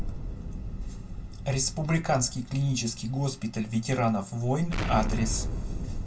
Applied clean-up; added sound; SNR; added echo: none; Explosion; 5 dB; reverberation time 0.1 s.